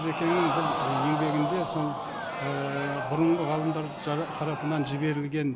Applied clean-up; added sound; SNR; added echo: none; Crowd; 3 dB; none.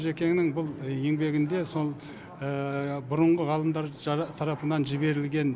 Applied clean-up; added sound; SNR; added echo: none; none; none; none.